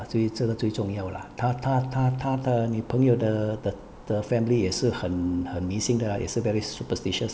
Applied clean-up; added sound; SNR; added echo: none; none; none; none.